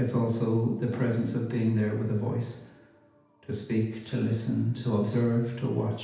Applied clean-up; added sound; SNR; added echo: none; none; none; reverberation time 0.8 s.